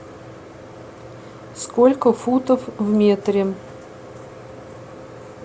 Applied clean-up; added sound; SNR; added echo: none; none; none; none.